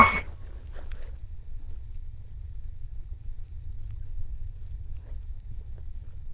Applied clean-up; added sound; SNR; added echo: neural diffusion model UNIVERSE++.